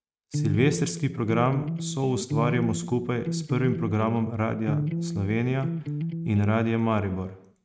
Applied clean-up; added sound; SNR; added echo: neural mask model RNNoise.